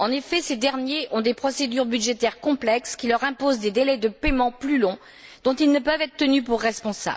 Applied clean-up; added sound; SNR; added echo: none; none; none; none.